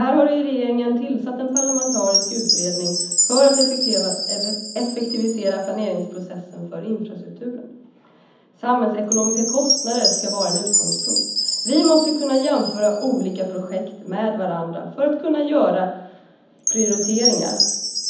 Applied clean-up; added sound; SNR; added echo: none; Chime; 3 dB; reverberation time 0.8 s.